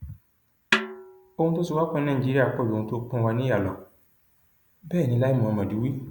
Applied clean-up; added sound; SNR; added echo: none; Snare drum; 5 dB; none.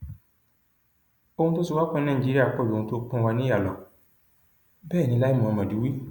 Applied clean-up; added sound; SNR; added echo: none; none; none; none.